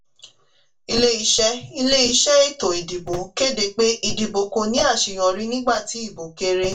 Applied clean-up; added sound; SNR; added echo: none; none; none; reverberation time 0.2 s.